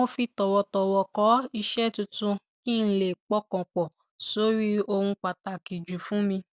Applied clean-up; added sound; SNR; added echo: none; none; none; none.